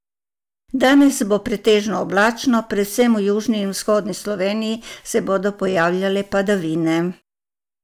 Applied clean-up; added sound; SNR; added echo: none; none; none; none.